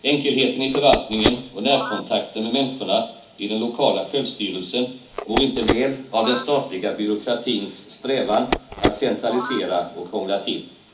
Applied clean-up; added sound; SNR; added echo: none; Telephone; 6 dB; reverberation time 0.4 s.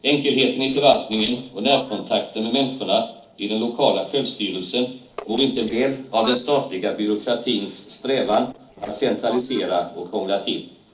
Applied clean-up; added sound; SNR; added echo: neural separator model SepFormer DNS4.